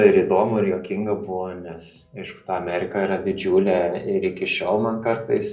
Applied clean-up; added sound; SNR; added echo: none; none; none; reverberation time 0.5 s.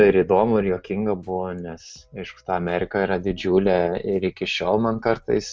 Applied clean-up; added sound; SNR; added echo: none; none; none; none.